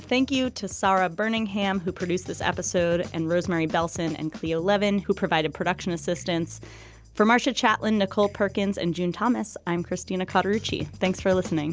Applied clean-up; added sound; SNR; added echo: none; none; none; none.